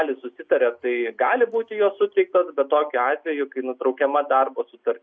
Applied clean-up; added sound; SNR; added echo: none; none; none; none.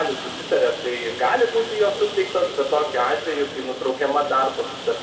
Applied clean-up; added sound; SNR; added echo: none; Rain; 12 dB; reverberation time 2.4 s.